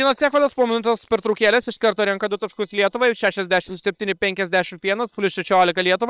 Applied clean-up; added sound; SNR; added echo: neural separator model SepFormer WHAM!.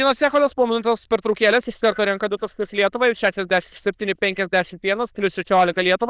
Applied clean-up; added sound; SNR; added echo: neural diffusion model UNIVERSE++.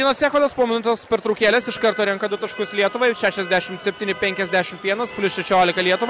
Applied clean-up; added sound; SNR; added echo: none; none; none; none.